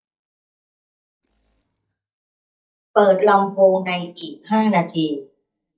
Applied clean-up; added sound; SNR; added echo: neural mask model DeepFilterNet 3.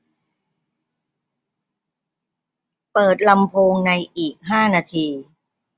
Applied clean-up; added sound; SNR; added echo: none; none; none; none.